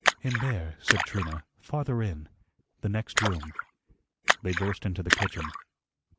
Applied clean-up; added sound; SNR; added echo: none; Splash, splatter; 0 dB; none.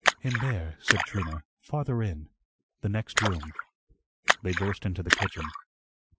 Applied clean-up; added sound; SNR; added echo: classical method Wiener filter.